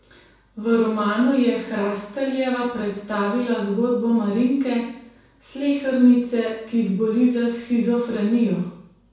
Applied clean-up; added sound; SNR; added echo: none; none; none; reverberation time 0.6 s.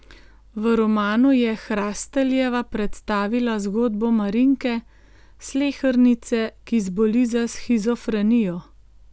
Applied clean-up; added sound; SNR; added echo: none; none; none; none.